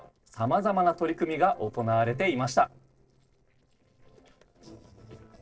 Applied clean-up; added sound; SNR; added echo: neural separator model SepFormer DNS4.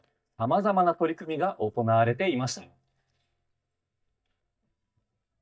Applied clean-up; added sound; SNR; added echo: neural mask model DeepFilterNet 3.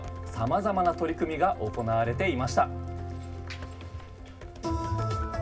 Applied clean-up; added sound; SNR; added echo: none; Computer keyboard; 16 dB; reverberation time 0.4 s.